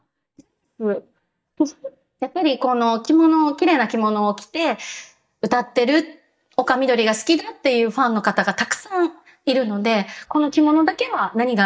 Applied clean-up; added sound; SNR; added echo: neural mask model DeepFilterNet 3.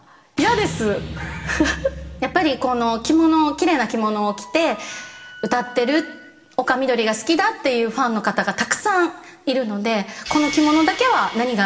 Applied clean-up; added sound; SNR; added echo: none; Wind instrument, woodwind instrument; 19 dB; reverberation time 0.9 s.